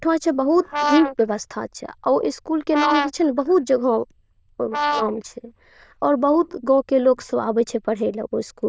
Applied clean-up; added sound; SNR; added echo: neural diffusion model UNIVERSE++.